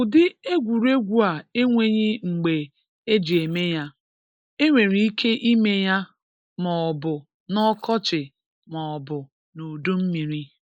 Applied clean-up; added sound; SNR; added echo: neural mask model Resemble Enhance denoiser.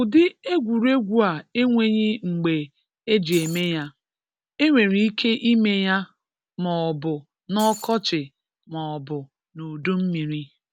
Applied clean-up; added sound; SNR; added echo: none; Shatter; 16 dB; none.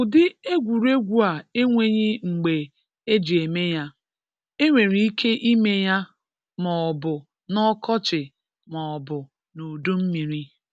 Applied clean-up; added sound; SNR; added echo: none; none; none; none.